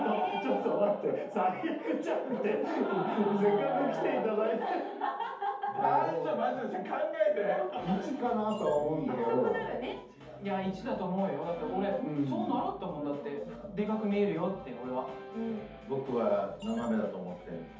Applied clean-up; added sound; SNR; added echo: none; none; none; reverberation time 0.6 s.